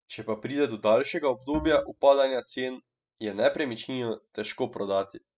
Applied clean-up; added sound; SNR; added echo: classical method spectral subtraction.